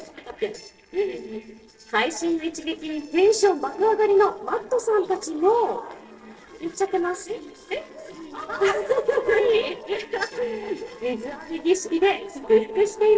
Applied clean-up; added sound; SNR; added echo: neural separator model SepFormer DNS4.